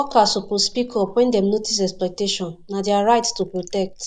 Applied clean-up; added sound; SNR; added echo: neural mask model Resemble Enhance denoiser.